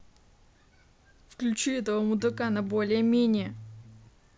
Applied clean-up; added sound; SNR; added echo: none; Electric guitar; 14 dB; none.